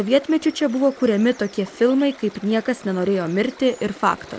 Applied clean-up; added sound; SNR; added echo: none; none; none; none.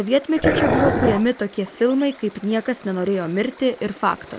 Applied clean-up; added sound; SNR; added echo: none; Dog; -1 dB; none.